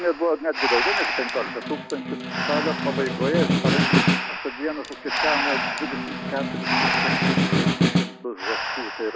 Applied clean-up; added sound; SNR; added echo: none; Snare drum + Breathing; -5 dB; none.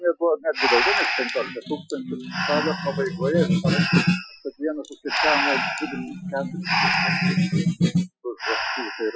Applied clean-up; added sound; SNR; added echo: classical method Wiener filter.